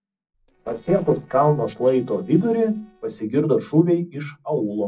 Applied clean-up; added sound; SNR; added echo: neural separator model SepFormer DNS4.